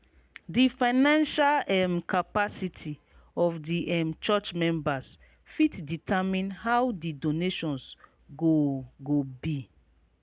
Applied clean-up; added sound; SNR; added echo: none; none; none; none.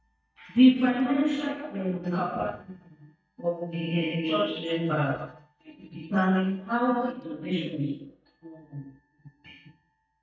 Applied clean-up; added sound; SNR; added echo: neural mask model DeepFilterNet 3.